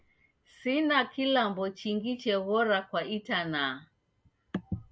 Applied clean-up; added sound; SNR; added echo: none; none; none; none.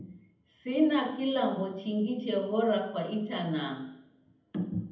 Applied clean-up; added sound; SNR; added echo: none; none; none; reverberation time 0.8 s.